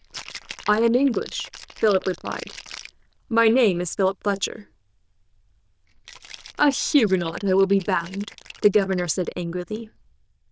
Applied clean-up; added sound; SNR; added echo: neural diffusion model UNIVERSE++.